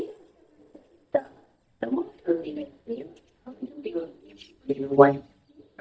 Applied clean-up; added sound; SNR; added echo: neural mask model DeepFilterNet 3.